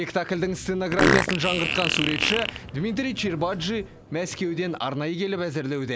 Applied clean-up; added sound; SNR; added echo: none; Fart; 0 dB; none.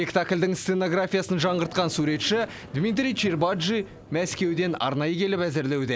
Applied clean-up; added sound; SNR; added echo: none; none; none; none.